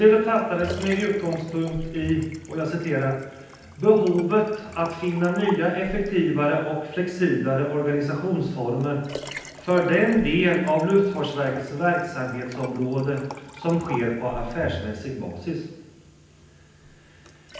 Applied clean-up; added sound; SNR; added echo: none; Liquid; 17 dB; reverberation time 0.9 s.